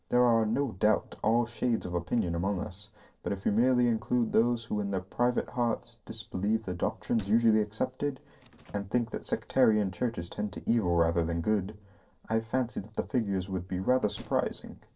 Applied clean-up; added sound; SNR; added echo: neural separator model SepFormer DNS4.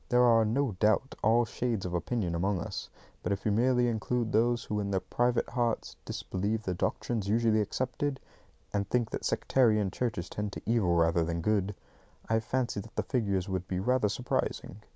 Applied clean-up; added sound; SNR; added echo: none; none; none; none.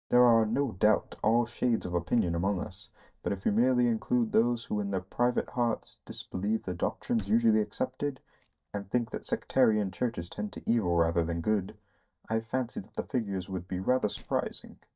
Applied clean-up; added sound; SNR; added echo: neural mask model DeepFilterNet 3.